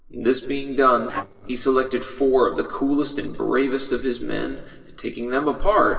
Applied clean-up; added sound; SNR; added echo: neural separator model SepFormer DNS4.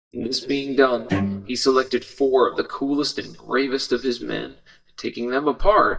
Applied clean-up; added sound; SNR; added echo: neural mask model DeepFilterNet 3.